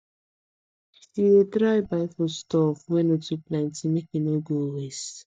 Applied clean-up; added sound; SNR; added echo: neural mask model DeepFilterNet 3.